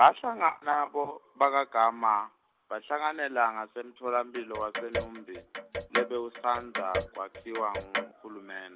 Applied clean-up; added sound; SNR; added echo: none; Clock; 6 dB; none.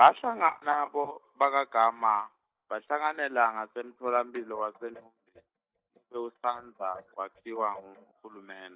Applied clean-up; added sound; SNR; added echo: neural mask model DeepFilterNet 3.